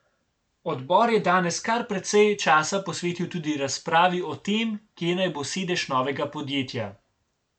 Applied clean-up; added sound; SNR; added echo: none; none; none; none.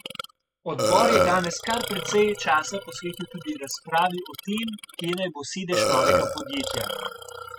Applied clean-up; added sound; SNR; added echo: classical method spectral subtraction.